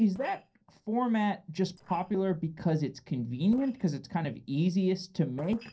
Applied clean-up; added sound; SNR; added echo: neural separator model SepFormer DNS4.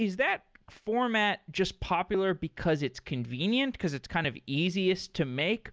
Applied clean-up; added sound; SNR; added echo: none; none; none; none.